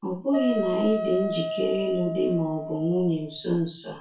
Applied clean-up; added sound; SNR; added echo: none; Wind instrument, woodwind instrument; 6 dB; reverberation time 0.3 s.